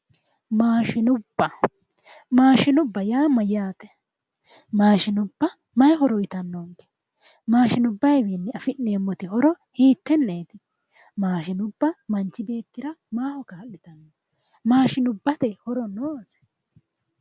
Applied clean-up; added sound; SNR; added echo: none; none; none; none.